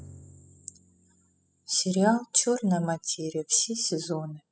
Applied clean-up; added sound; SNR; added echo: classical method spectral subtraction.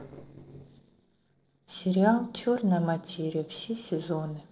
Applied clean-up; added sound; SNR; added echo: neural separator model SepFormer DNS4.